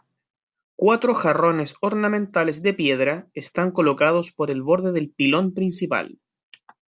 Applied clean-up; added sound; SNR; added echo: none; none; none; none.